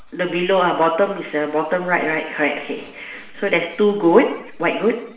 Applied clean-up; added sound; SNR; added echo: none; none; none; reverberation time 0.7 s.